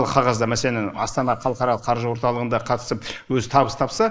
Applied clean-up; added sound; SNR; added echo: neural mask model Resemble Enhance denoiser.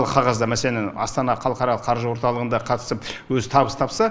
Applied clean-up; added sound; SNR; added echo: none; none; none; none.